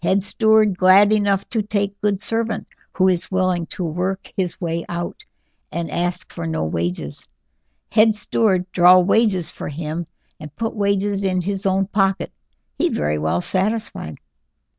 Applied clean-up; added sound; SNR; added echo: none; none; none; none.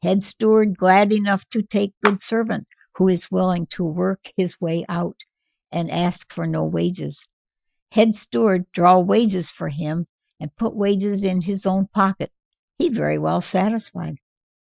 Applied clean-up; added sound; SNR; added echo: classical method Wiener filter.